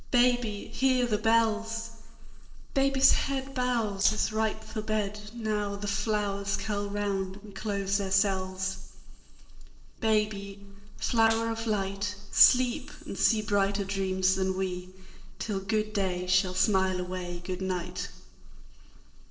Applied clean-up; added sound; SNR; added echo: neural separator model SepFormer DNS4.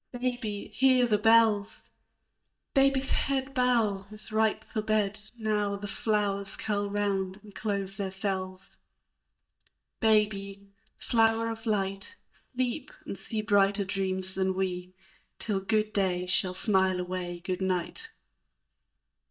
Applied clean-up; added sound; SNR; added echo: neural mask model DeepFilterNet 3.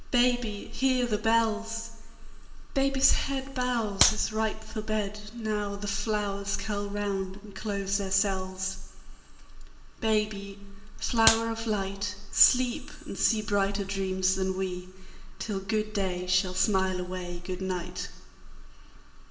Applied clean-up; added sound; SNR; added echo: none; Clapping; 1 dB; reverberation time 1.1 s.